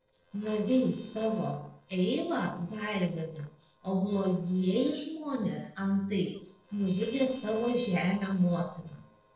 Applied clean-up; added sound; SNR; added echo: neural separator model SepFormer DNS4.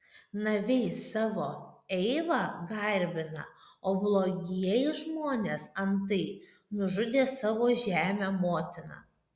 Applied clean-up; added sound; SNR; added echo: none; none; none; none.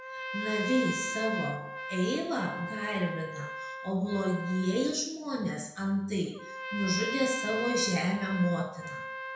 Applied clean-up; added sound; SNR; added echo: none; Trumpet; 7 dB; reverberation time 0.5 s.